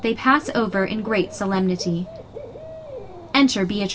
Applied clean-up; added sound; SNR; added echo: none; Bird / Dog; 16 dB; reverberation time 0.2 s.